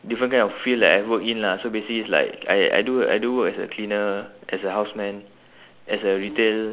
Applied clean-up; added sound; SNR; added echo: none; none; none; none.